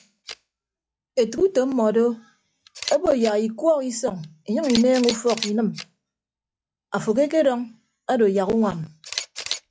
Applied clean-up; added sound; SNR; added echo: classical method log-MMSE.